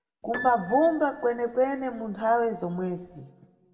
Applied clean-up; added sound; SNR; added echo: none; Piano; 16 dB; reverberation time 1.0 s.